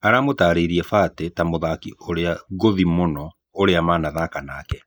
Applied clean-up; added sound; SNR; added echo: neural mask model Resemble Enhance denoiser.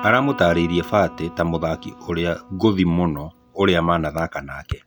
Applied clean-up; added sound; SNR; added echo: none; Electric guitar; 18 dB; none.